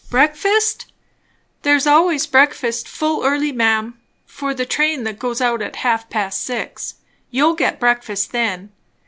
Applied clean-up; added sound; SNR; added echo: none; none; none; none.